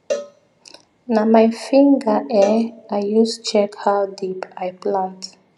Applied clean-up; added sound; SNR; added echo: none; Cowbell; 14 dB; none.